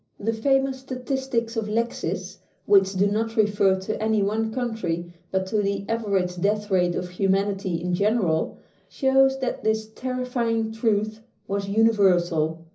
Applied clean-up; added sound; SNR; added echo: none; none; none; reverberation time 0.5 s.